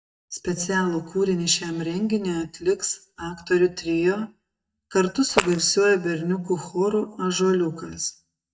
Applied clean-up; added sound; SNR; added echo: neural mask model DeepFilterNet 3.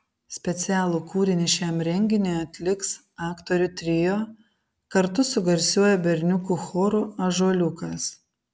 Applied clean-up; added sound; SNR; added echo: none; none; none; none.